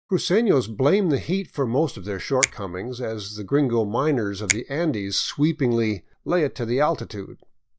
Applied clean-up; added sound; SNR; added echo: neural mask model DeepFilterNet 3.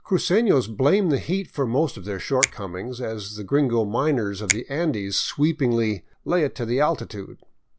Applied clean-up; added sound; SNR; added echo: none; Finger snapping; 10 dB; none.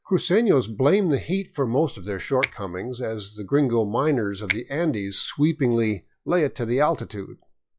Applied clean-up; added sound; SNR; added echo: classical method log-MMSE.